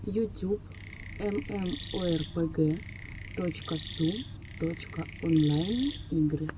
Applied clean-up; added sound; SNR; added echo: none; Chirp, tweet; 14 dB; none.